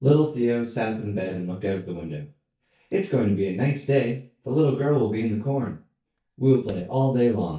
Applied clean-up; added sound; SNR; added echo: neural mask model DeepFilterNet 3.